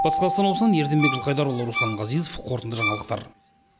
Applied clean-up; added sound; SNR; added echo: none; Bowed string instrument + Keyboard (musical); 4 dB; none.